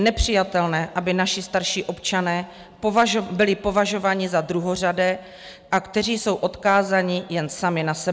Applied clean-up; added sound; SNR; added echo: none; none; none; none.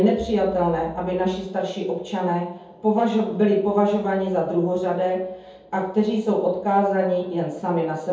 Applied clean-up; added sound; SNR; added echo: none; none; none; reverberation time 0.7 s.